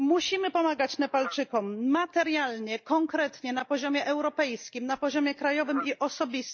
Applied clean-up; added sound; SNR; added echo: neural mask model DeepFilterNet 3.